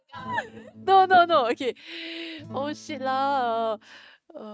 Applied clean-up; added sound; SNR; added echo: neural mask model RNNoise.